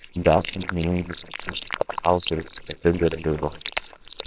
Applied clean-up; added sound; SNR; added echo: neural separator model SepFormer WHAMR!.